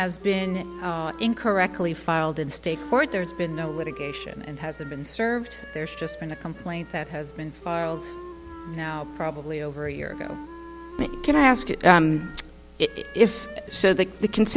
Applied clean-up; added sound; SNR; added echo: none; Wind instrument, woodwind instrument; 16 dB; none.